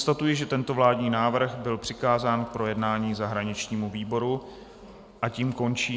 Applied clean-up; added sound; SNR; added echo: none; none; none; none.